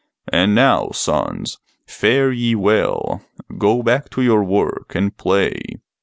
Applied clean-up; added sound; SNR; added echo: none; none; none; none.